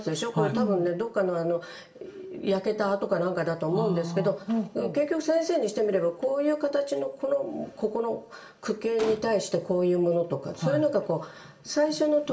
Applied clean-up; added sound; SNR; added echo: none; Gunshot, gunfire; 15 dB; reverberation time 0.5 s.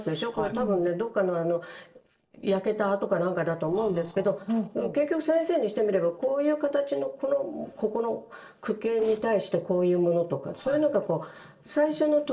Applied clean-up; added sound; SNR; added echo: neural separator model SepFormer DNS4.